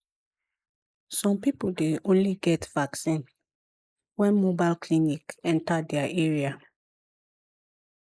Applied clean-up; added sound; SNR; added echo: neural mask model Resemble Enhance denoiser.